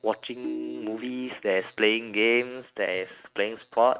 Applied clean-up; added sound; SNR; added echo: neural mask model RNNoise.